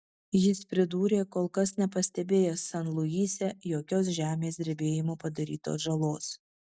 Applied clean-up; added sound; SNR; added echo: none; none; none; none.